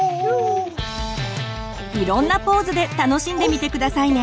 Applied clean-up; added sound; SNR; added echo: none; none; none; none.